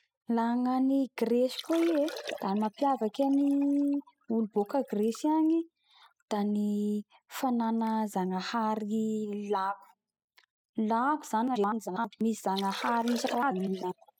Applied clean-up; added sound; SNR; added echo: classical method spectral subtraction.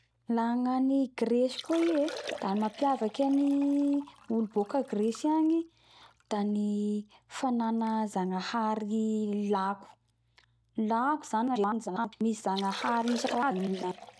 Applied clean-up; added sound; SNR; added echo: none; Liquid; 18 dB; none.